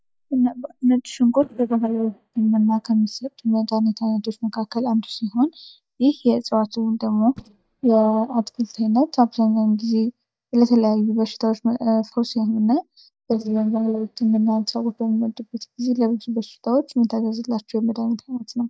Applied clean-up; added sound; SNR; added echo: neural mask model DeepFilterNet 3.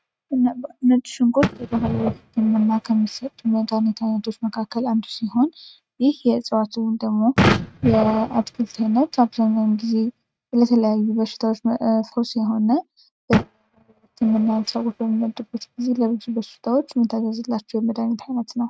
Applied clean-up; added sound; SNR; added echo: neural mask model RNNoise.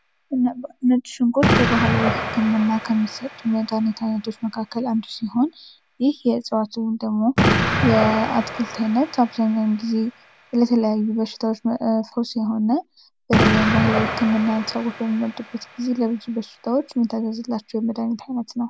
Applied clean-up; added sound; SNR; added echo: none; Explosion; 5 dB; none.